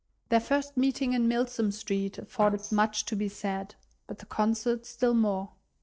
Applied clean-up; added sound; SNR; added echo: neural separator model SepFormer DNS4.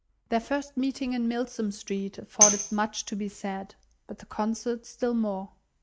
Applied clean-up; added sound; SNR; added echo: none; Tambourine; -3 dB; none.